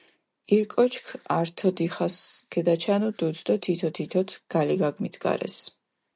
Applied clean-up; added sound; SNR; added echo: none; none; none; none.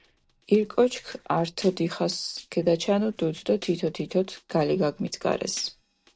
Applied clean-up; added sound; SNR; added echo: neural separator model SepFormer DNS4.